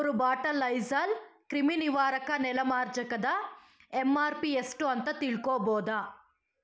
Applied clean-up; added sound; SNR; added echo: none; none; none; none.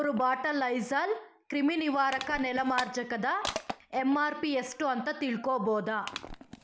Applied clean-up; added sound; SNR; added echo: none; Crushing; 14 dB; none.